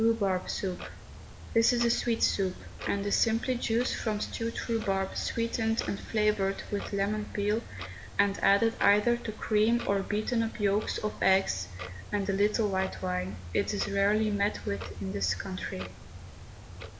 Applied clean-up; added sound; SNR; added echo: none; Clock; 12 dB; none.